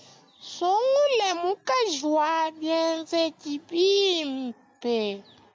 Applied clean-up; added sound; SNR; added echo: none; none; none; none.